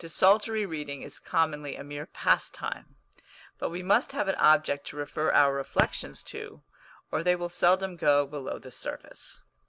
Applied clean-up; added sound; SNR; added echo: none; Chink, clink; 2 dB; none.